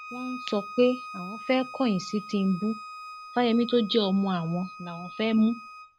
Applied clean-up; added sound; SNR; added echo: none; Bowed string instrument; 14 dB; none.